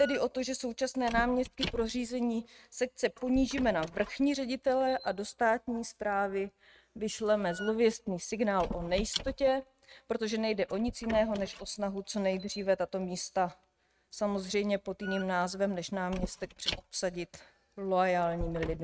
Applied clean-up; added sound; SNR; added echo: neural mask model RNNoise.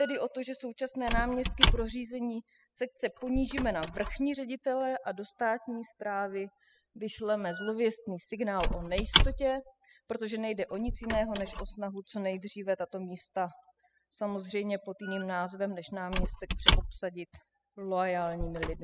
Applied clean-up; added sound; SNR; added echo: classical method spectral subtraction.